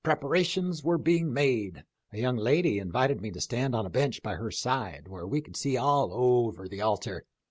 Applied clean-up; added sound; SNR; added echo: none; none; none; none.